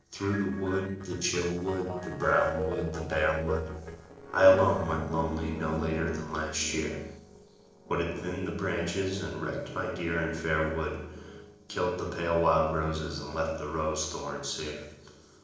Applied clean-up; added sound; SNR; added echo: neural separator model SepFormer DNS4.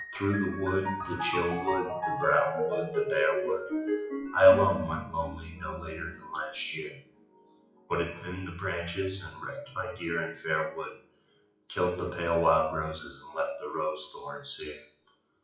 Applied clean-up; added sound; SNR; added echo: classical method WPE with log-MMSE.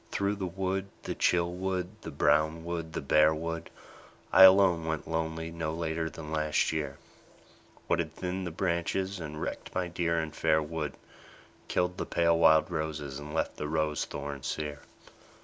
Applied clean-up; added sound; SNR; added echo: none; none; none; none.